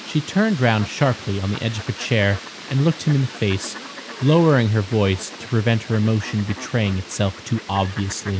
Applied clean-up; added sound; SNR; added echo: none; Fowl; 15 dB; none.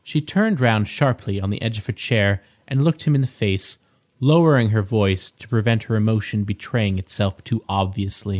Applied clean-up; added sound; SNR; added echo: none; none; none; none.